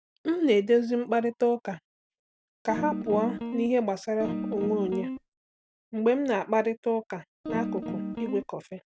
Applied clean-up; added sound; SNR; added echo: none; Guitar; 5 dB; none.